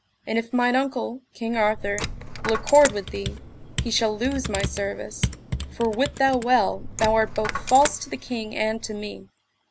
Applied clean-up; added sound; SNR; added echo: none; Coin (dropping) + Computer keyboard; 8 dB; none.